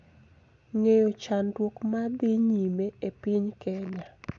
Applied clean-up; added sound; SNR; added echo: none; none; none; none.